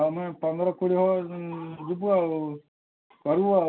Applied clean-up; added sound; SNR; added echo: none; none; none; none.